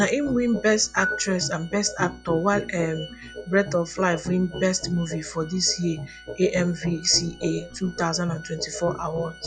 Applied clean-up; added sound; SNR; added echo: classical method log-MMSE.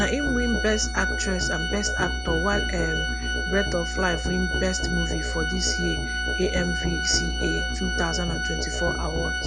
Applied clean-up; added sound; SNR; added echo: none; Organ + Musical instrument; -2 dB; none.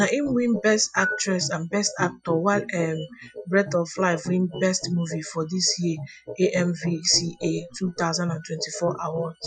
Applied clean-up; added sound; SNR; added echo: classical method Wiener filter.